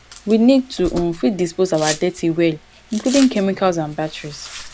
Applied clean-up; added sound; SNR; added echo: none; Domestic sounds, home sounds; 15 dB; none.